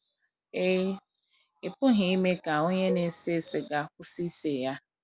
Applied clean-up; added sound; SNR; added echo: none; Cowbell; 12 dB; none.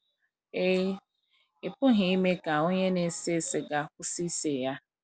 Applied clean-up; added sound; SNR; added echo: none; none; none; none.